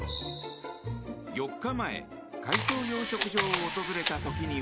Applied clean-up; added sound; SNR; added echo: none; Camera; -3 dB; none.